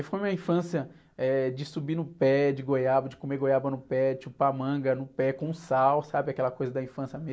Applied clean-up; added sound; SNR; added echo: none; none; none; none.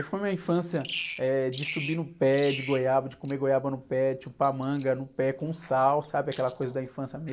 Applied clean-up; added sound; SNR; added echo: none; Bicycle bell + Bird vocalization, bird call, bird song; 12 dB; none.